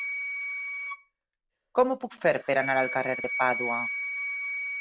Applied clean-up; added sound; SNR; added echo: none; Wind instrument, woodwind instrument; 4 dB; none.